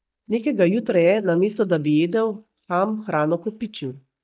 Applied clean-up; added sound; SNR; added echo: neural mask model DeepFilterNet 3.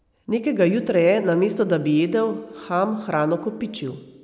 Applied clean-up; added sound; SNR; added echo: none; none; none; none.